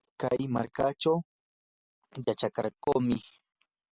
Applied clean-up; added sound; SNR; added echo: none; none; none; none.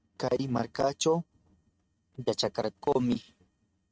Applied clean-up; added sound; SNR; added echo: neural mask model RNNoise.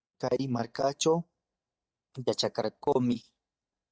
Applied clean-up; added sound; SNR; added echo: neural mask model DeepFilterNet 3.